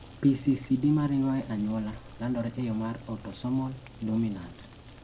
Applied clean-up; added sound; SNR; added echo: none; Boiling; 18 dB; reverberation time 0.2 s.